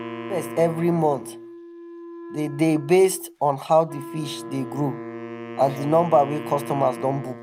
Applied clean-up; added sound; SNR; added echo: none; Wind instrument, woodwind instrument + Wind instrument, woodwind instrument; 12 dB; none.